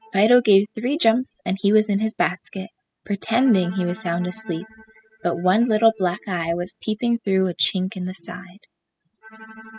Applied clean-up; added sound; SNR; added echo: classical method spectral subtraction.